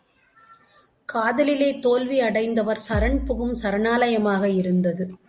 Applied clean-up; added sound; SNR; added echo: none; Bass drum; 8 dB; none.